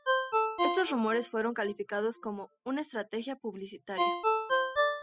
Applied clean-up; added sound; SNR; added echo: classical method spectral subtraction.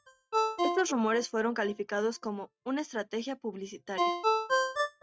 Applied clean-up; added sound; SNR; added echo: neural mask model RNNoise.